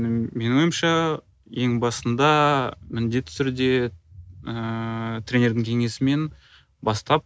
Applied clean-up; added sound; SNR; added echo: none; none; none; none.